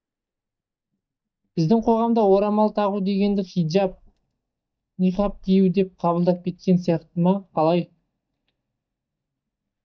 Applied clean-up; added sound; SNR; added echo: neural mask model DeepFilterNet 3.